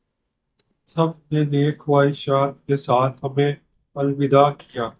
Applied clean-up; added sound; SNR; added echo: neural mask model DeepFilterNet 3.